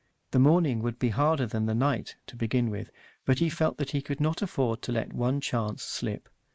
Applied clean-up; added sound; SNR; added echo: neural mask model Resemble Enhance denoiser.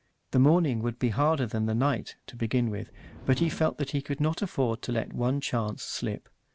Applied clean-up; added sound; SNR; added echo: none; Whoosh, swoosh, swish; 17 dB; none.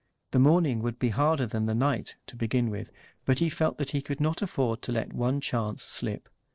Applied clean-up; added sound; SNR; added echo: neural separator model SepFormer DNS4.